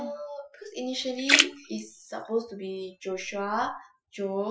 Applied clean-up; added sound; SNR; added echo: classical method Wiener filter.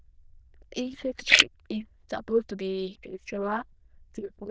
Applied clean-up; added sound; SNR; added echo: neural diffusion model UNIVERSE++.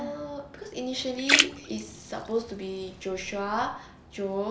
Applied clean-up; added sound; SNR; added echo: none; Splash, splatter; -1 dB; none.